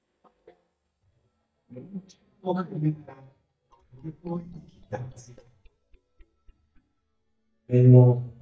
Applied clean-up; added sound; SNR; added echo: neural mask model DeepFilterNet 3.